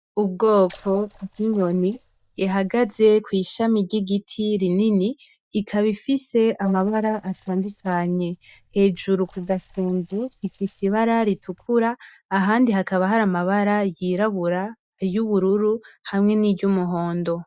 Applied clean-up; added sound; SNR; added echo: neural mask model DeepFilterNet 3.